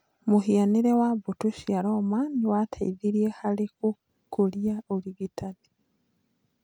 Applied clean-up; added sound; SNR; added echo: none; none; none; none.